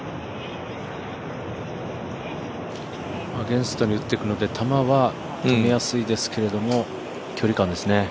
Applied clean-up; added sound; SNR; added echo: none; none; none; none.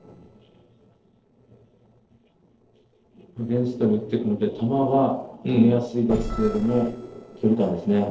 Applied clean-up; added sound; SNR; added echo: neural separator model SepFormer DNS4.